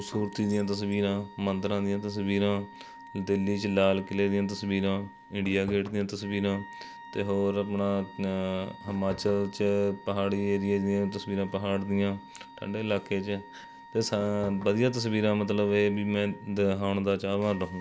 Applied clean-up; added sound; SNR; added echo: none; Fireworks + Wind instrument, woodwind instrument; 19 dB; none.